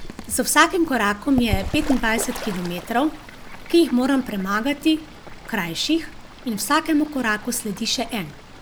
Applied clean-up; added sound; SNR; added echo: none; Bird / Fowl; 11 dB; none.